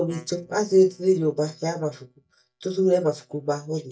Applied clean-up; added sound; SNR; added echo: neural mask model DeepFilterNet 3.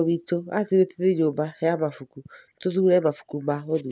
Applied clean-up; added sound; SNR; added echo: none; none; none; none.